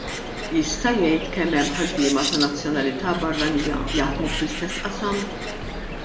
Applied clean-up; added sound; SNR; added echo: none; Bird; 5 dB; reverberation time 0.5 s.